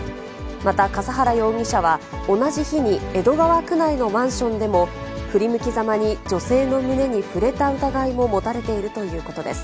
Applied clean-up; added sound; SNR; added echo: none; none; none; none.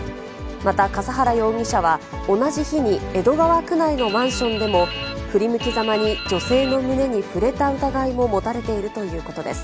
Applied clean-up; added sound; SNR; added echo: none; Drip; 11 dB; none.